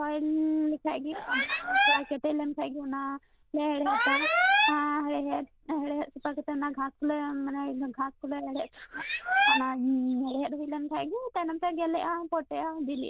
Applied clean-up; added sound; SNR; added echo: neural diffusion model UNIVERSE++.